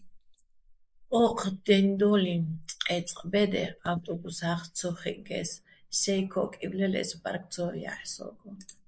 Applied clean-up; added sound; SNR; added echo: neural mask model Resemble Enhance denoiser.